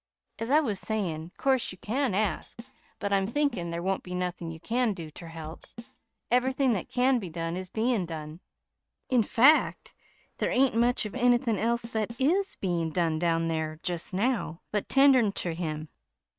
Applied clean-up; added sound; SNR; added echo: neural mask model RNNoise.